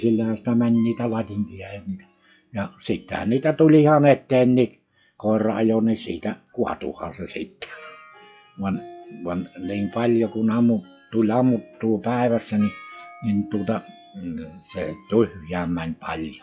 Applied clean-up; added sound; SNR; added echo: classical method log-MMSE.